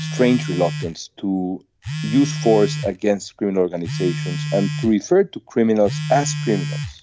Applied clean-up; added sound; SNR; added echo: none; Telephone; 7 dB; none.